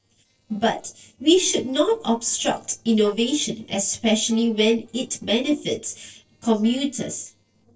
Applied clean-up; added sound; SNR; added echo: neural separator model SepFormer DNS4.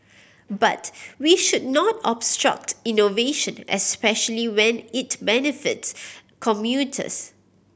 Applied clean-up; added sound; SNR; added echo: none; none; none; none.